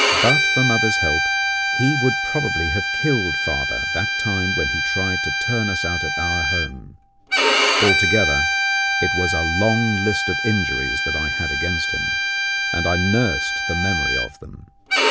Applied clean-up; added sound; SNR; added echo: none; Bowed string instrument; -4 dB; none.